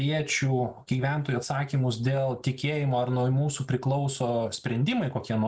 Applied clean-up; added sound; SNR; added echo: none; none; none; none.